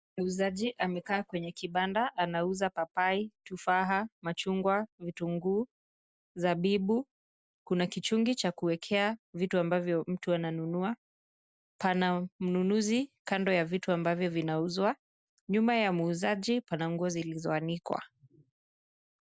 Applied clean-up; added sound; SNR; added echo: none; none; none; none.